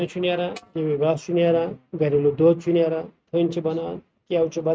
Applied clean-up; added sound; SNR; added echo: neural mask model RNNoise.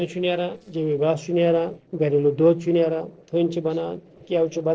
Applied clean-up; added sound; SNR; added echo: neural separator model SepFormer DNS4.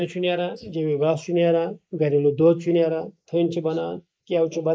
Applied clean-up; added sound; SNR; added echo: neural mask model Resemble Enhance denoiser.